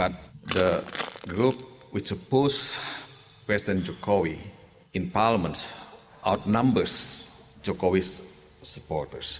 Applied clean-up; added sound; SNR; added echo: none; Crushing; 10 dB; none.